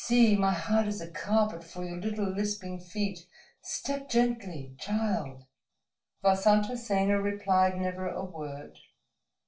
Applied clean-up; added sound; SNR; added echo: none; none; none; reverberation time 0.2 s.